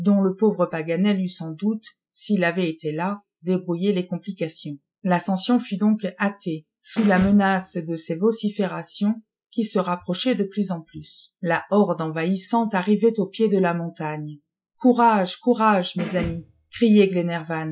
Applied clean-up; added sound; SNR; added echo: classical method log-MMSE.